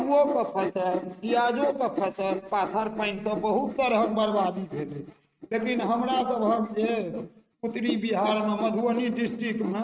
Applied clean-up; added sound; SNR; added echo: neural mask model RNNoise.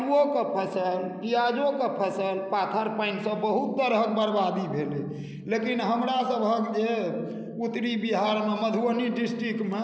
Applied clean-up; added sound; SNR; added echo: none; none; none; none.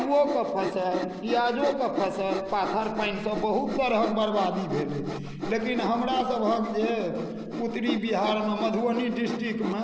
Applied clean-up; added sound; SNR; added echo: none; Sawing; 9 dB; none.